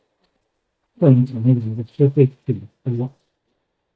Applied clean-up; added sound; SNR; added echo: neural mask model DeepFilterNet 3.